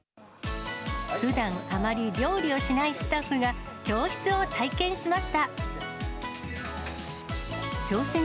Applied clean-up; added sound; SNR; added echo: none; none; none; none.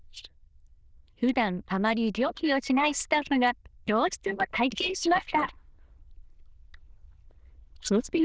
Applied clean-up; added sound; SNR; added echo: neural diffusion model UNIVERSE++.